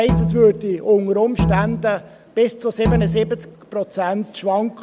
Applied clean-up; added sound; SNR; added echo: none; Bowed string instrument; 3 dB; none.